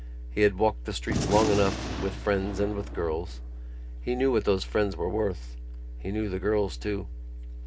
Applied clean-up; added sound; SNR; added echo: none; Gunshot, gunfire; 6 dB; reverberation time 0.3 s.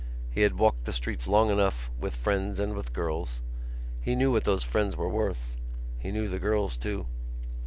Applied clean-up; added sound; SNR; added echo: none; none; none; none.